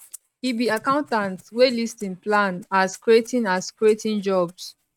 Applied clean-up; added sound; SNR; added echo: neural mask model RNNoise.